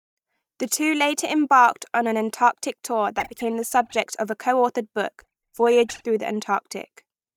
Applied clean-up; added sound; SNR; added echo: neural mask model DeepFilterNet 3.